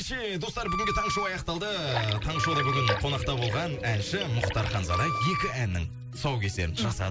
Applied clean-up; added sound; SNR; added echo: none; Liquid + Wind instrument, woodwind instrument; 3 dB; none.